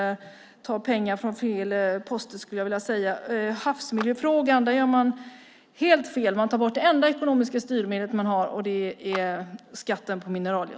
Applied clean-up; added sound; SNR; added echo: none; Clapping; 18 dB; none.